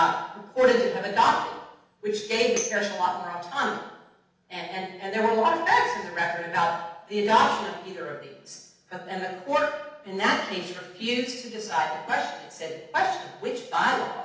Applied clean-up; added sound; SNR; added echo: neural separator model SepFormer DNS4.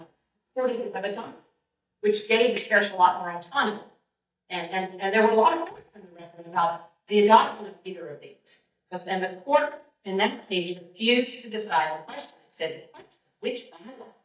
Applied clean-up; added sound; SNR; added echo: neural mask model DeepFilterNet 3.